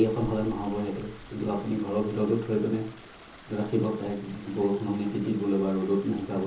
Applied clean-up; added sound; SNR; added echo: none; Stream; 18 dB; reverberation time 0.7 s.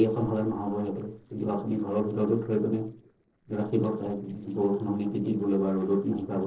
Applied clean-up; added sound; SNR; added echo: neural separator model SepFormer DNS4.